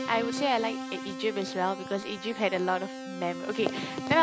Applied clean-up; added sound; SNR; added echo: none; Keyboard (musical); 8 dB; none.